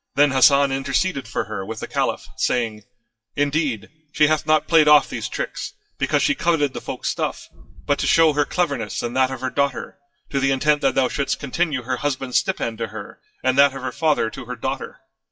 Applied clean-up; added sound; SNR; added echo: classical method WPE with log-MMSE.